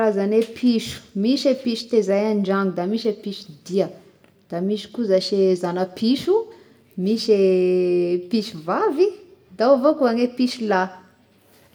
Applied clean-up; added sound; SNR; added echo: none; none; none; reverberation time 0.7 s.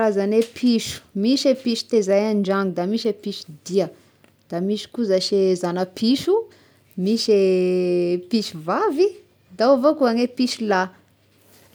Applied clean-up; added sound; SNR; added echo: none; none; none; none.